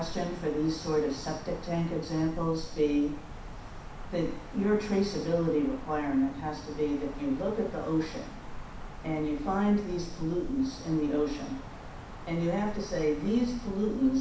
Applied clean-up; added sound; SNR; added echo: none; Wind; 11 dB; reverberation time 0.6 s.